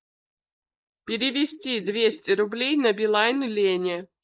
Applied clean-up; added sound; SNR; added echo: neural mask model Resemble Enhance denoiser.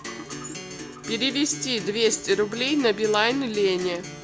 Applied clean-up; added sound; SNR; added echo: none; Acoustic guitar; 13 dB; none.